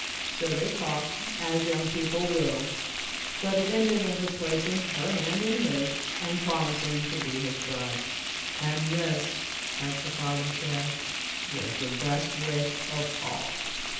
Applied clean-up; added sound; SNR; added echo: none; Frying (food); 2 dB; reverberation time 0.9 s.